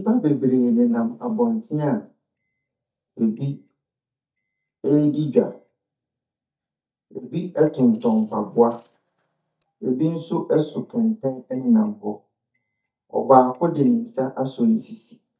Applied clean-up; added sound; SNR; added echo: neural mask model DeepFilterNet 3.